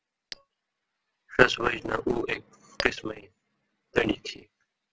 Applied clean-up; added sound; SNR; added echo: neural separator model SepFormer DNS4.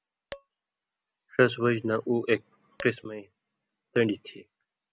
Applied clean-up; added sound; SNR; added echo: none; Tap / Glass; 14 dB; none.